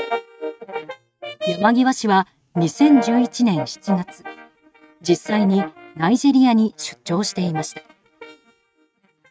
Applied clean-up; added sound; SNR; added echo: neural mask model RNNoise.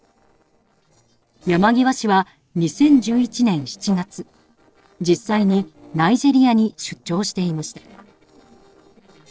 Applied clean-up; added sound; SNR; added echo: neural separator model SepFormer DNS4.